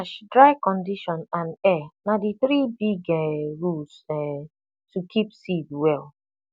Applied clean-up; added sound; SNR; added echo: none; none; none; none.